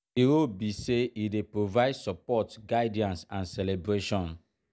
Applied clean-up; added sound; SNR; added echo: none; none; none; none.